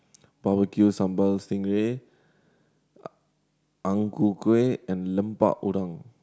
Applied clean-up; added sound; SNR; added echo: none; none; none; none.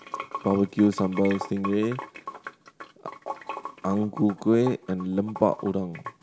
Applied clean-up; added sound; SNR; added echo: none; Sink (filling or washing) / Water; 12 dB; none.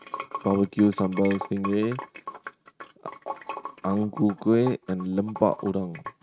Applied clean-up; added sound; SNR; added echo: neural mask model RNNoise.